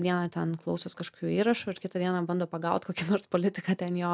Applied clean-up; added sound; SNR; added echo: none; none; none; none.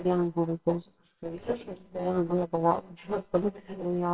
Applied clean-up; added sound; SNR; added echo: neural separator model SepFormer WHAMR!.